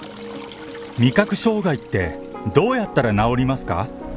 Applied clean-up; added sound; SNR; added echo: none; Stream; 18 dB; none.